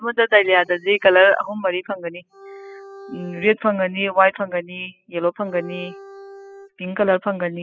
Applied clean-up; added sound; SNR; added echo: classical method spectral subtraction.